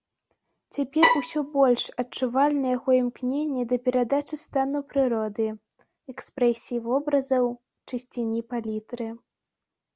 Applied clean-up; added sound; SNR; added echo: none; Bowed string instrument; -1 dB; none.